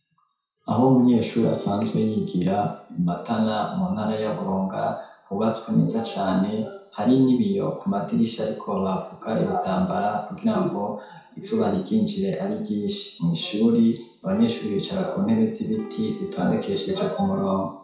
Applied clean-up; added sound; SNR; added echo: none; Acoustic guitar / Strum; 15 dB; reverberation time 0.6 s.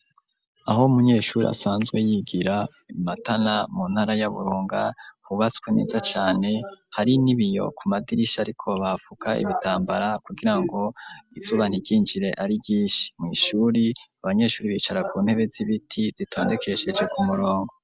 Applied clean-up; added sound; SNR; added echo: none; none; none; none.